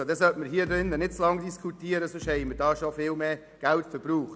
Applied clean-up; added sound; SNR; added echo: none; Bass drum; 15 dB; none.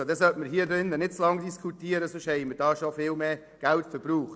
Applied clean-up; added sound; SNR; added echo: neural separator model SepFormer DNS4.